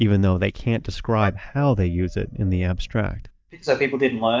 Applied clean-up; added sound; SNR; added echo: neural mask model DeepFilterNet 3.